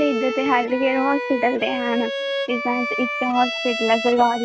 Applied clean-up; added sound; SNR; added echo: none; Bowed string instrument; 5 dB; none.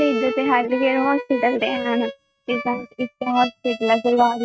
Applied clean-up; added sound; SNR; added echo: neural mask model RNNoise.